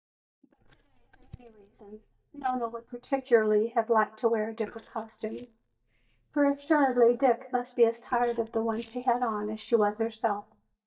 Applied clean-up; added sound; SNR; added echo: neural mask model DeepFilterNet 3.